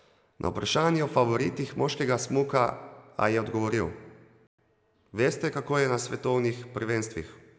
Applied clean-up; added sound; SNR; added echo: none; none; none; none.